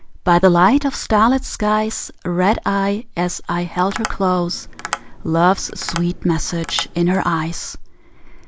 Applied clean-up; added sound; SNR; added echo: none; Tap; 14 dB; none.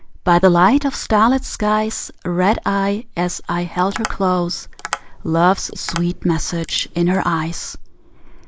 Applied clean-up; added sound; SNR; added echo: neural mask model Resemble Enhance denoiser.